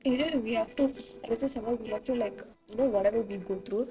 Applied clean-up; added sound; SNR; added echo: neural separator model SepFormer DNS4.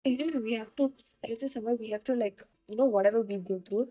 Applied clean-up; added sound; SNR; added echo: neural mask model DeepFilterNet 3.